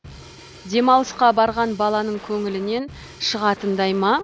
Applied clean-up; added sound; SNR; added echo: none; Drum kit; 20 dB; none.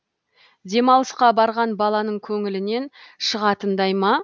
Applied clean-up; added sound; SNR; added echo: none; none; none; none.